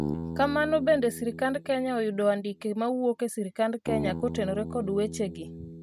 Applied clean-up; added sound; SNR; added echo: neural mask model RNNoise.